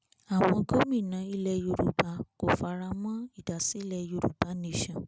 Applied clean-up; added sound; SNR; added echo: none; none; none; none.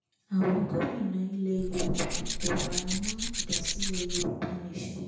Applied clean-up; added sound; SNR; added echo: none; Tools; 0 dB; reverberation time 0.8 s.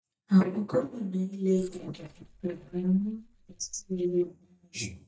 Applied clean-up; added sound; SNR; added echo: neural mask model DeepFilterNet 3.